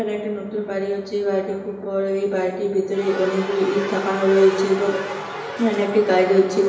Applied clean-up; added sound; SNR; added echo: none; none; none; reverberation time 1.0 s.